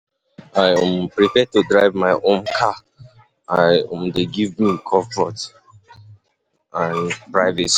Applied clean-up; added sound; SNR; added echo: none; Bowed string instrument; 14 dB; none.